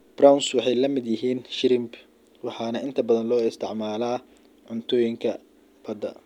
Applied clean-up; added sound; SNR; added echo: none; none; none; none.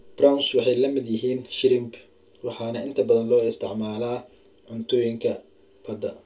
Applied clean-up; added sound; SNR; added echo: none; none; none; reverberation time 0.2 s.